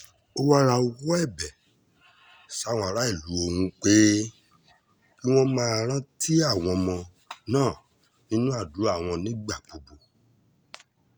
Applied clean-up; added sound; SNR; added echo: none; none; none; none.